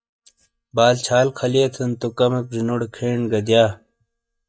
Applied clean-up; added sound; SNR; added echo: neural mask model DeepFilterNet 3.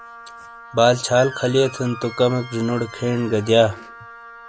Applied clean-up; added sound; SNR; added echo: none; Wind instrument, woodwind instrument + Squeak; 17 dB; none.